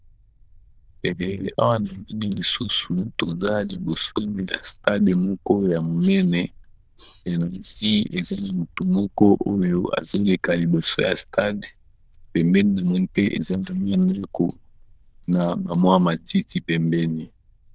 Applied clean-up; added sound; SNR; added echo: neural diffusion model UNIVERSE++.